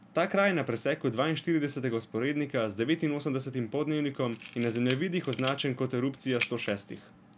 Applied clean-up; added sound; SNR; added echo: none; Camera; 12 dB; none.